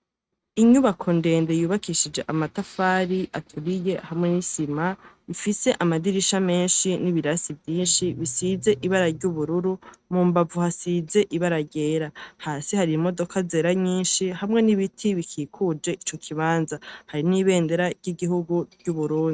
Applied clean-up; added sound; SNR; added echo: neural mask model RNNoise.